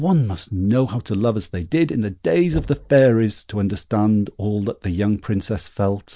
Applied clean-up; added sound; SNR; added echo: none; Knock / Wood; 17 dB; none.